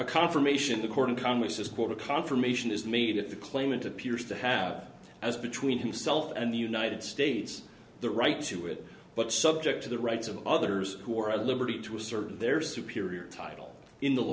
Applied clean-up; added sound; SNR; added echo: none; none; none; none.